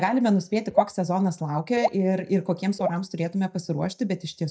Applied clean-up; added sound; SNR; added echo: neural mask model DeepFilterNet 3.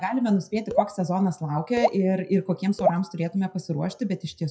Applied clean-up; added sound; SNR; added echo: classical method WPE with log-MMSE.